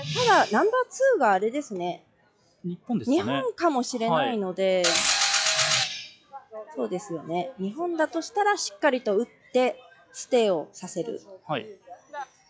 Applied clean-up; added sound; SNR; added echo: classical method log-MMSE.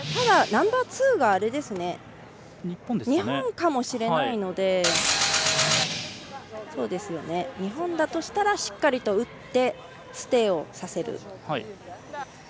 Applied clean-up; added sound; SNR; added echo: none; Mechanisms; -4 dB; none.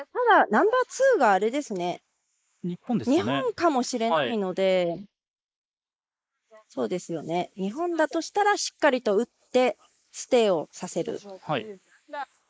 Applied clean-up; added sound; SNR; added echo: neural mask model Resemble Enhance denoiser.